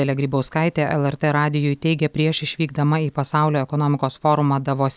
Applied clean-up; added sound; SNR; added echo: none; none; none; none.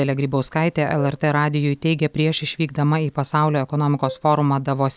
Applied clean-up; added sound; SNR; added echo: none; Wind instrument, woodwind instrument; 18 dB; none.